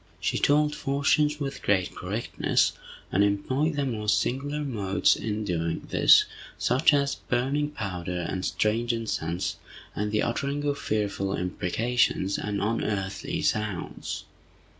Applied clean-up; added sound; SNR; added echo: none; none; none; none.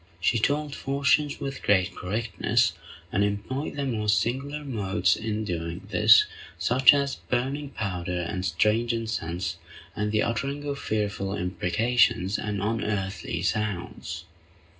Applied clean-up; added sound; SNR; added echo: none; none; none; reverberation time 0.2 s.